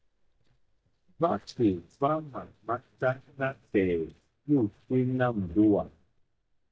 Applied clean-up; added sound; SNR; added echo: neural mask model DeepFilterNet 3.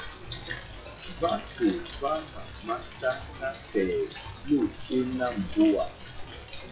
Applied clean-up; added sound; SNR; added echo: classical method log-MMSE.